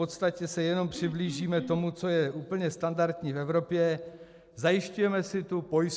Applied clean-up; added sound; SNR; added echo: none; Cough; 13 dB; none.